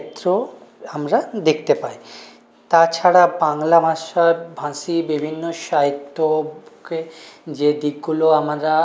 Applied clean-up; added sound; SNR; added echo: none; none; none; none.